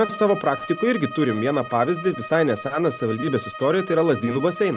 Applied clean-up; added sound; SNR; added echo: none; Bowed string instrument; 12 dB; none.